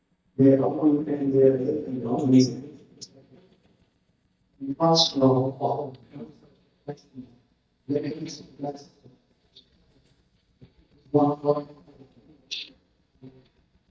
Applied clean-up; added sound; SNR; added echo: neural mask model DeepFilterNet 3.